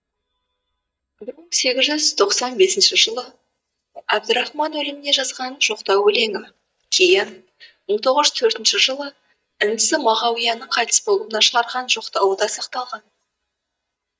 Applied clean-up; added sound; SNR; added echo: neural mask model DeepFilterNet 3.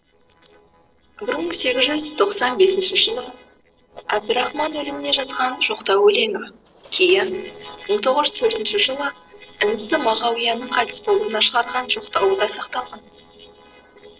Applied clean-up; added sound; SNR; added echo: neural separator model SepFormer DNS4.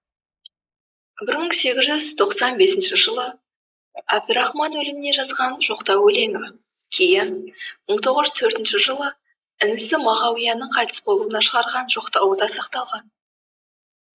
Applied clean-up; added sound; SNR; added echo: neural mask model Resemble Enhance denoiser.